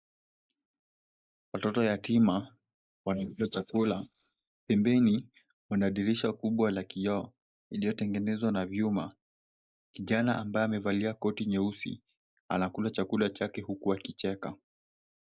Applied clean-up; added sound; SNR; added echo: neural mask model Resemble Enhance denoiser.